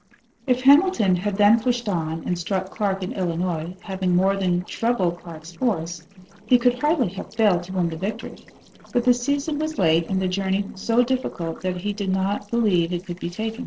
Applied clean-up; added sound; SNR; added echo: neural separator model SepFormer DNS4.